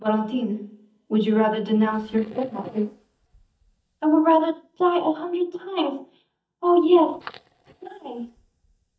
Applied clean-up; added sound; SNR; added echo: neural mask model DeepFilterNet 3.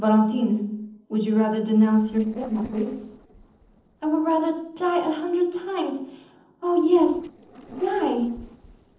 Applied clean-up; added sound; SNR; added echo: neural separator model SepFormer DNS4.